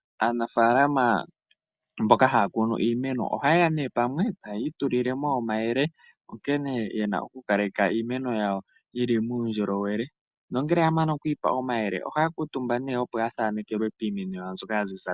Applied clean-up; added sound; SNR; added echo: none; none; none; none.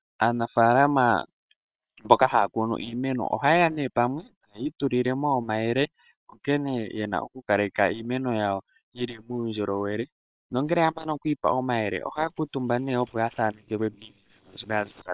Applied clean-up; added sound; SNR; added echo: neural separator model SepFormer WHAM!.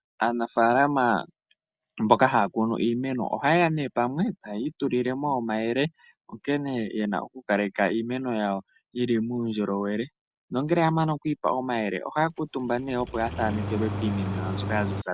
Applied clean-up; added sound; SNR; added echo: none; Engine starting; 6 dB; none.